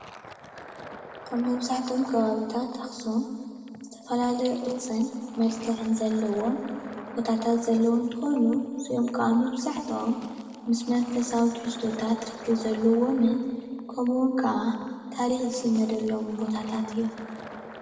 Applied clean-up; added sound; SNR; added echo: none; Fill (with liquid); 18 dB; reverberation time 2.0 s.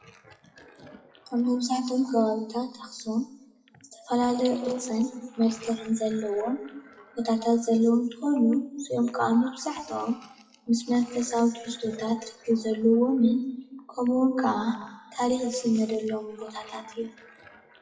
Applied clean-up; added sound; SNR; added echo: classical method WPE with log-MMSE.